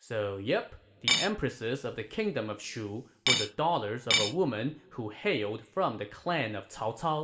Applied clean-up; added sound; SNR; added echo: none; Cutlery, silverware / Dishes, pots, and pans; -3 dB; reverberation time 1.8 s.